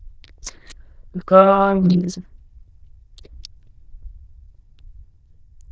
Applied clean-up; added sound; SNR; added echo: neural diffusion model UNIVERSE++.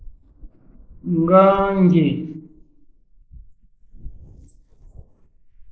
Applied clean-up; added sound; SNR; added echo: neural mask model Resemble Enhance denoiser.